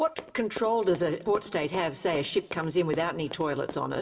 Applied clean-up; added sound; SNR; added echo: none; Run; 15 dB; reverberation time 1.4 s.